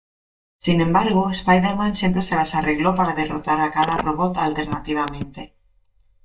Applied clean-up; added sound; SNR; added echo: neural mask model DeepFilterNet 3.